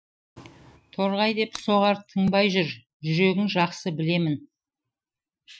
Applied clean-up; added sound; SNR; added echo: classical method Wiener filter.